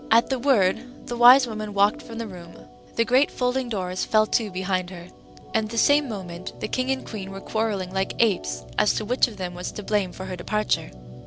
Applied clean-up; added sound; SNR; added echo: none; Organ; 16 dB; none.